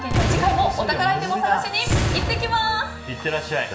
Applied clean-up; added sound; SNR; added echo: none; Boom; 3 dB; reverberation time 0.8 s.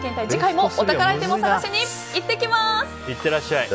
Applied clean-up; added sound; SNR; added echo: none; none; none; none.